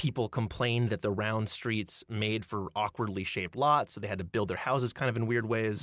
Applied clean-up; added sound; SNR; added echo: none; none; none; none.